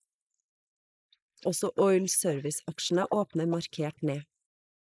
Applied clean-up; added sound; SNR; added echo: neural mask model Resemble Enhance denoiser.